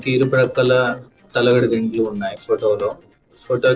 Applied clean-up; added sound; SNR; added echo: neural separator model SepFormer DNS4.